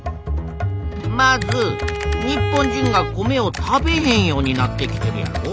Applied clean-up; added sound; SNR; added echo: none; Bowed string instrument; 11 dB; none.